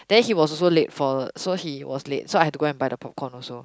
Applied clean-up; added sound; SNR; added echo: none; none; none; none.